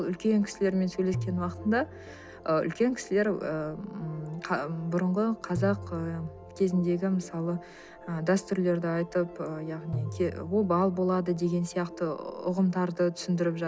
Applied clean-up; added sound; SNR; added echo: none; Tabla; 12 dB; none.